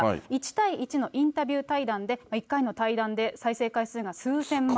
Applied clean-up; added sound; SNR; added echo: neural mask model Resemble Enhance denoiser.